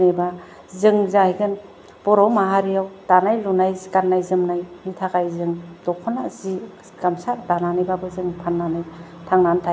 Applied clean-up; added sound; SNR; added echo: none; none; none; none.